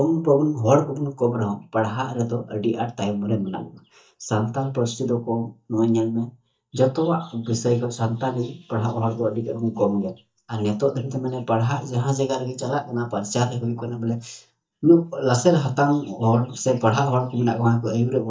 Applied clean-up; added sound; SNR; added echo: neural mask model DeepFilterNet 3.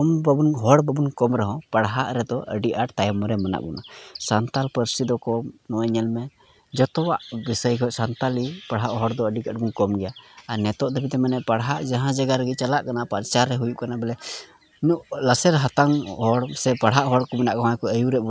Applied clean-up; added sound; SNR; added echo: none; none; none; none.